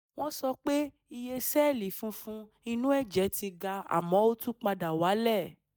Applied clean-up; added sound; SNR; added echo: neural mask model DeepFilterNet 3.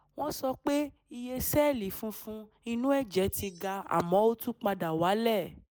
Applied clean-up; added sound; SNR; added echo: neural mask model Resemble Enhance denoiser.